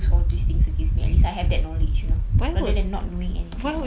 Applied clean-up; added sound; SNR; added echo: none; none; none; none.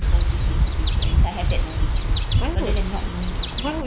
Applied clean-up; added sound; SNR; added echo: none; Chirp, tweet; 11 dB; none.